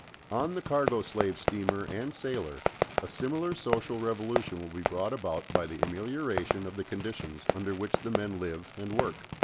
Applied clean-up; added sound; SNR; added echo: none; Fireworks; 1 dB; none.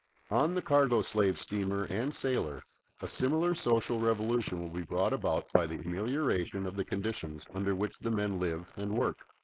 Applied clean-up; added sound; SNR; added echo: neural mask model Resemble Enhance denoiser.